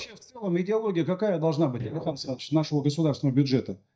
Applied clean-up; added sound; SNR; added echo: neural mask model DeepFilterNet 3.